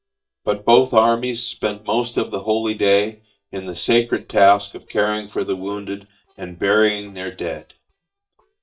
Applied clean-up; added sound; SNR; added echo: neural mask model DeepFilterNet 3.